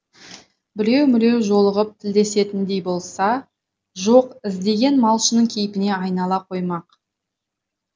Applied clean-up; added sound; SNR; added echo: none; none; none; none.